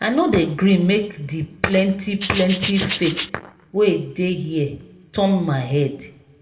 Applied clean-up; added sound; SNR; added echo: none; Rattle (instrument); 7 dB; reverberation time 0.6 s.